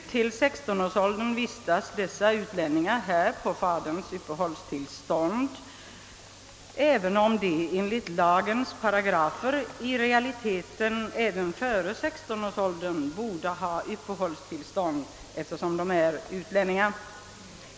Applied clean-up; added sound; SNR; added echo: none; none; none; none.